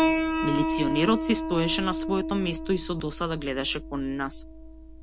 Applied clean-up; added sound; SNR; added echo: none; Piano; 1 dB; none.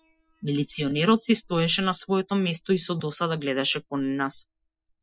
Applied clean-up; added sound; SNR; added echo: classical method Wiener filter.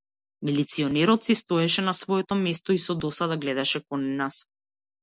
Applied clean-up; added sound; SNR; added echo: none; none; none; none.